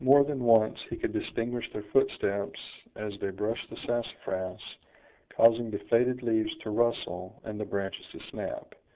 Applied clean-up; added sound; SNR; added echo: none; none; none; none.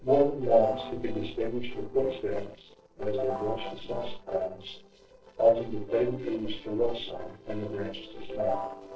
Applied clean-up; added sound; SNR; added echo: neural separator model SepFormer DNS4.